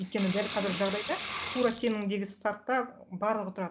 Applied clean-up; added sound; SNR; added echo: none; Sink (filling or washing) / Water; 5 dB; none.